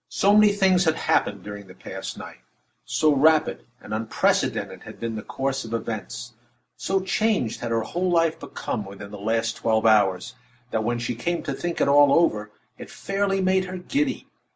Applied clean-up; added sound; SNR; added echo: none; none; none; none.